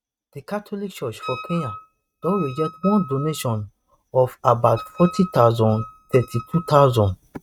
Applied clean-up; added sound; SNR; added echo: neural mask model RNNoise.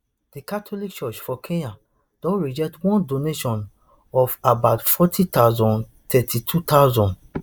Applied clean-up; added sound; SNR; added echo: neural mask model Resemble Enhance denoiser.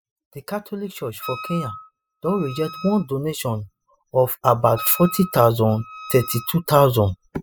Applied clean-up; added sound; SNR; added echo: classical method spectral subtraction.